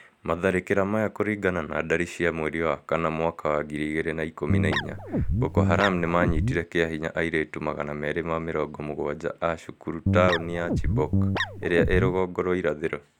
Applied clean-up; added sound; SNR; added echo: none; Guitar; -1 dB; none.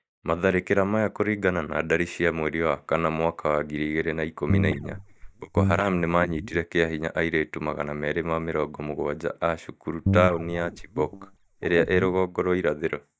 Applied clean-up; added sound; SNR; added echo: neural mask model DeepFilterNet 3.